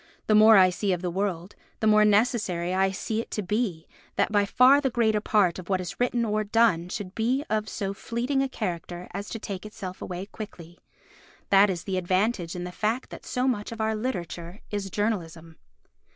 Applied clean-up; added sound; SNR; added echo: none; none; none; none.